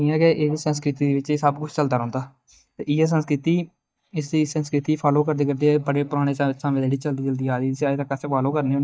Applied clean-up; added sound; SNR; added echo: neural mask model DeepFilterNet 3.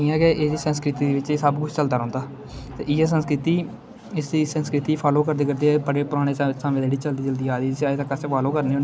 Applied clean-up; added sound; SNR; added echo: none; none; none; none.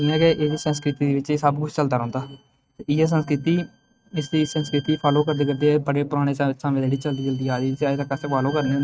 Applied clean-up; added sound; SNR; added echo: neural mask model RNNoise.